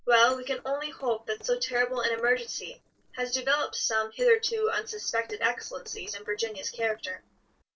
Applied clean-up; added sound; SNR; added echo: neural separator model SepFormer DNS4.